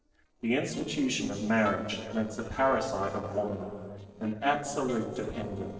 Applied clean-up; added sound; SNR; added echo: neural separator model SepFormer DNS4.